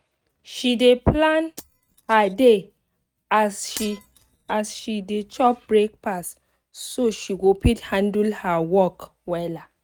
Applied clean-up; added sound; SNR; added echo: neural mask model RNNoise.